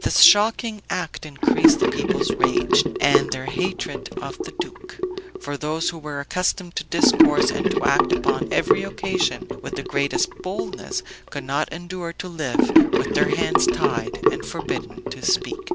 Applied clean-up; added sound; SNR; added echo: none; Sink (filling or washing) / Gurgling; -3 dB; none.